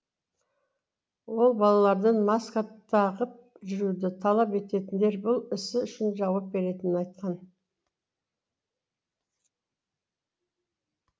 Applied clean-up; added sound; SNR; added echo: none; none; none; none.